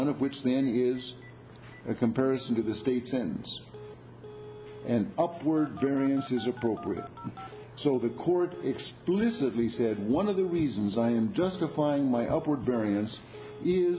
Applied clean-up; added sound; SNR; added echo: none; Telephone; 19 dB; none.